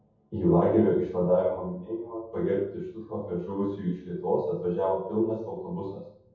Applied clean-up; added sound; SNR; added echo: none; none; none; reverberation time 0.7 s.